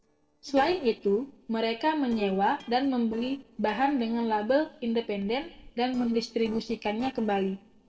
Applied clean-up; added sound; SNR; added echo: neural separator model SepFormer DNS4.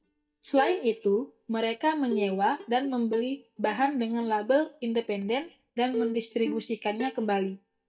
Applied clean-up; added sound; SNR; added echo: neural mask model DeepFilterNet 3.